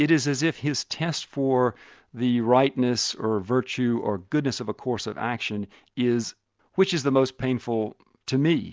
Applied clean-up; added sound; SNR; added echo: none; none; none; none.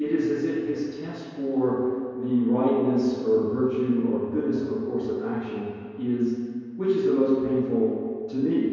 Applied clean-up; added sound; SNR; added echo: none; none; none; reverberation time 2.2 s.